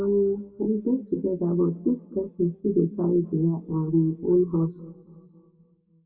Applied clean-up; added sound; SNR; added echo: none; none; none; reverberation time 1.7 s.